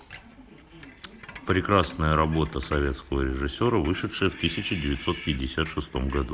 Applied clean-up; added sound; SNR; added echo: none; Screech; 18 dB; none.